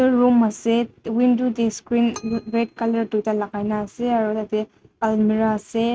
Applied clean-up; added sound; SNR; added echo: neural mask model RNNoise.